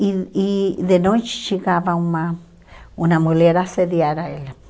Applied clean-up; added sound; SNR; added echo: none; none; none; none.